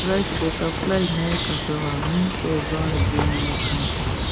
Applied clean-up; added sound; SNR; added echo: none; Bird; -2 dB; none.